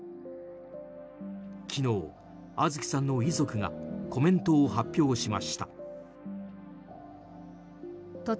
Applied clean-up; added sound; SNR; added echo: none; Guitar; 10 dB; none.